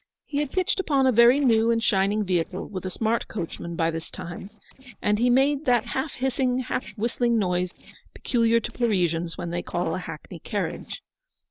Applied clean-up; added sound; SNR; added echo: neural separator model SepFormer DNS4.